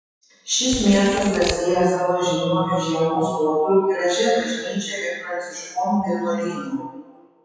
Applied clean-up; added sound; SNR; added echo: classical method WPE with log-MMSE.